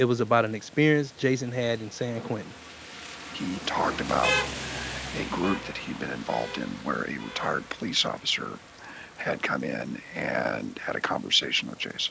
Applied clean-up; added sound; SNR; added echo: none; Rain; 9 dB; none.